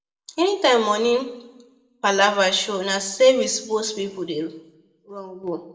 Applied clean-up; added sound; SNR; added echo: none; none; none; reverberation time 0.7 s.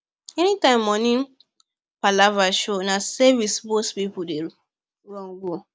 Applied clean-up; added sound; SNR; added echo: none; none; none; none.